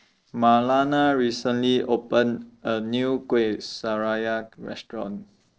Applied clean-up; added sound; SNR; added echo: neural separator model SepFormer DNS4.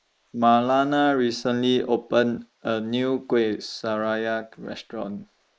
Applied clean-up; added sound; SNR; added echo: neural mask model Resemble Enhance denoiser.